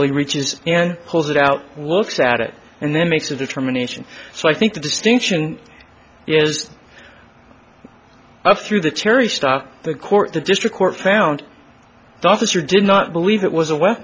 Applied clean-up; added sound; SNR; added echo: none; none; none; none.